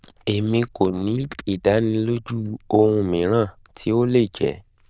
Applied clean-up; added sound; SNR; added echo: neural diffusion model UNIVERSE++.